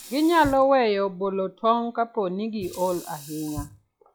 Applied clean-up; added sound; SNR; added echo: classical method log-MMSE.